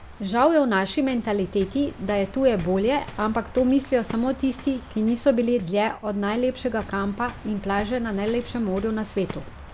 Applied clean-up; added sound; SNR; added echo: none; Waves, surf; 16 dB; none.